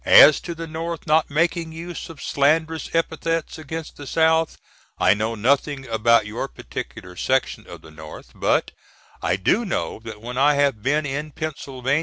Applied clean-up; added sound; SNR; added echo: none; none; none; none.